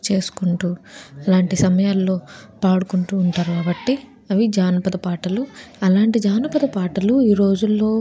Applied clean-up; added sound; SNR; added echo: none; none; none; none.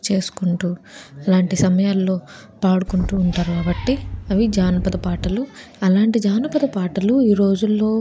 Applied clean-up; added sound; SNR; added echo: none; Wind; 9 dB; none.